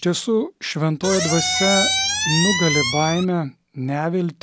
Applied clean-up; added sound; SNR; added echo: none; Squeak; 0 dB; none.